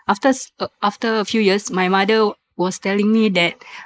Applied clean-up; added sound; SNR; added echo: neural mask model Resemble Enhance denoiser.